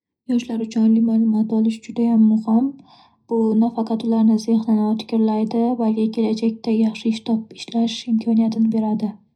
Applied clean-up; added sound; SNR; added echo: none; none; none; reverberation time 0.3 s.